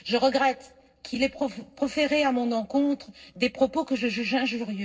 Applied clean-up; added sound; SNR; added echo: neural separator model SepFormer DNS4.